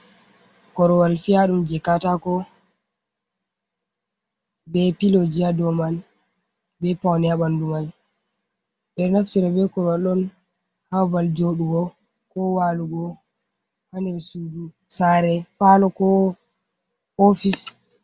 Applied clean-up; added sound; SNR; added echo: none; none; none; none.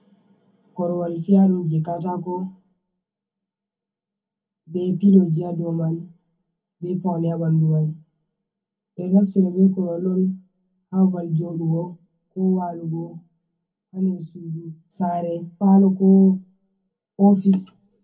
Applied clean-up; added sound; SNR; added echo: none; none; none; reverberation time 0.3 s.